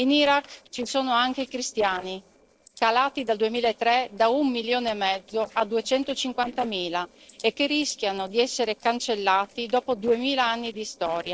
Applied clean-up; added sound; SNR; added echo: neural separator model SepFormer DNS4.